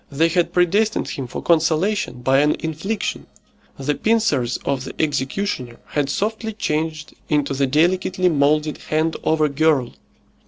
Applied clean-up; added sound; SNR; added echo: neural separator model SepFormer DNS4.